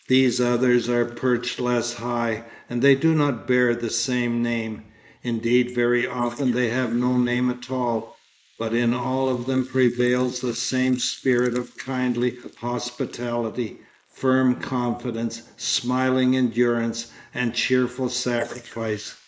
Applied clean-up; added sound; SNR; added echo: neural mask model Resemble Enhance denoiser.